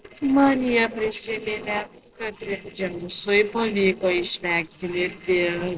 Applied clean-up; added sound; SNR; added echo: neural separator model SepFormer DNS4.